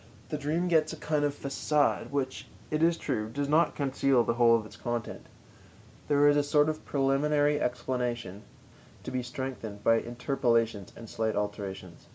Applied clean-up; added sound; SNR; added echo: none; none; none; none.